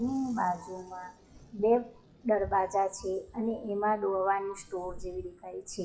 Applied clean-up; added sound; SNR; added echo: classical method WPE with log-MMSE.